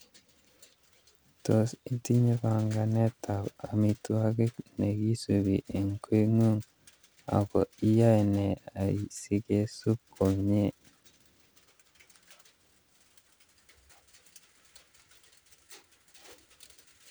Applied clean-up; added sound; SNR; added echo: none; none; none; none.